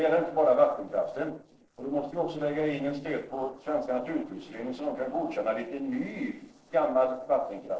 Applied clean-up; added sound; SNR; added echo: neural separator model SepFormer DNS4.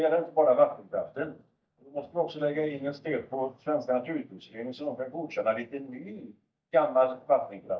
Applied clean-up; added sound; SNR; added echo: neural mask model DeepFilterNet 3.